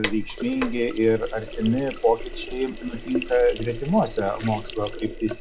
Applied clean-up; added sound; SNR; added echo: none; Sink (filling or washing); 8 dB; none.